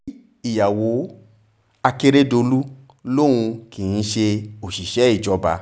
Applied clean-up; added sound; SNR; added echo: none; none; none; none.